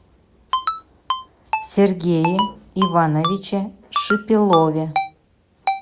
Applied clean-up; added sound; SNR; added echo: none; Ringtone; 5 dB; none.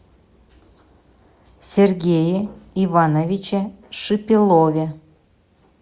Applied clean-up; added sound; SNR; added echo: none; none; none; none.